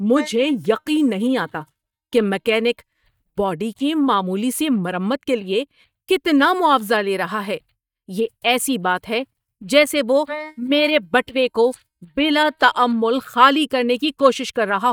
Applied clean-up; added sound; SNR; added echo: neural mask model DeepFilterNet 3.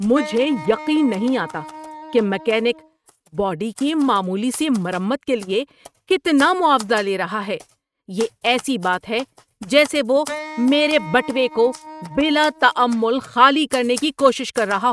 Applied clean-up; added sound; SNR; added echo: neural mask model RNNoise.